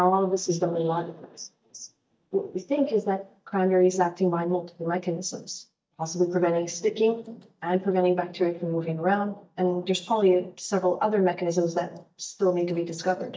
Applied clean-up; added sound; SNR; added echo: neural mask model DeepFilterNet 3.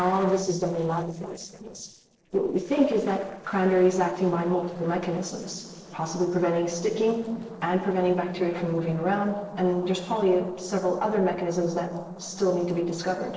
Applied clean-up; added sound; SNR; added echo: neural separator model SepFormer DNS4.